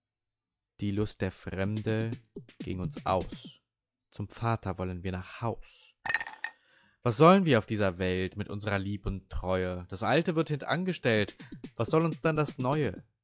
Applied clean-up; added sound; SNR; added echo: classical method log-MMSE.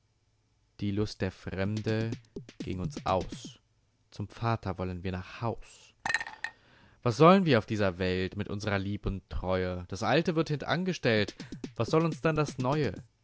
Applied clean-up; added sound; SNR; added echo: none; Chink, clink + Drum kit; 10 dB; none.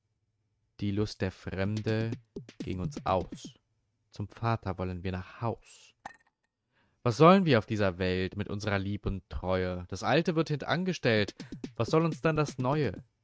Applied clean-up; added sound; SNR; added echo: neural mask model RNNoise.